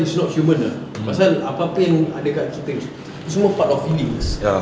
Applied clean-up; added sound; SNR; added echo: none; Toilet flush; 16 dB; none.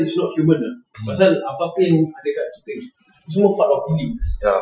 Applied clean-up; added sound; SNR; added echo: classical method Wiener filter.